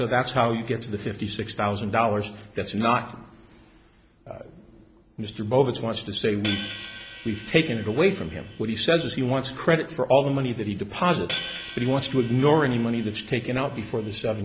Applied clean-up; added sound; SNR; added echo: none; Hi-hat; 13 dB; none.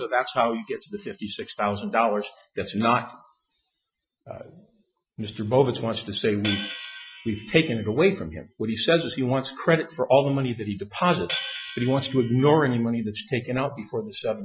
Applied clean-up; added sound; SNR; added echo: classical method Wiener filter.